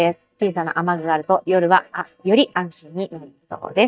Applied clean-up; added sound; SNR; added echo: neural mask model DeepFilterNet 3.